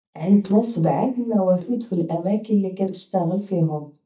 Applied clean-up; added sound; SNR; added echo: neural mask model DeepFilterNet 3.